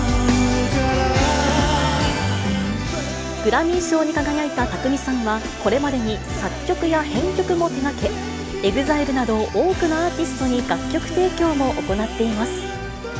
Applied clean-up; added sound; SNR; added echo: none; none; none; none.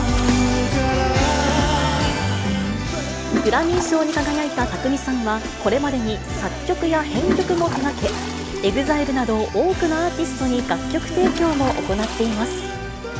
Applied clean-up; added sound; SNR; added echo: none; Toilet flush; 12 dB; none.